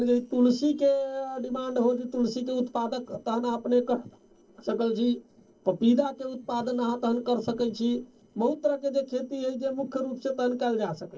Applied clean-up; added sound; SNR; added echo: neural separator model SepFormer DNS4.